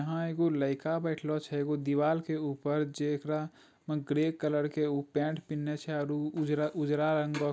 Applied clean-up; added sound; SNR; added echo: none; none; none; none.